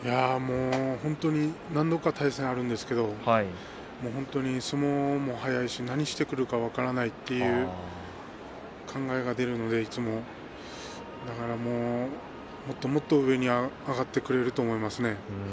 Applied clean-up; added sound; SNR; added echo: none; none; none; none.